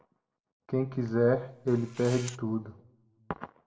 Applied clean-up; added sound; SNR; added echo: none; Camera; 18 dB; reverberation time 0.6 s.